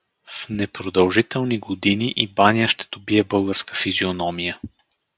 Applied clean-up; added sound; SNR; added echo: none; none; none; none.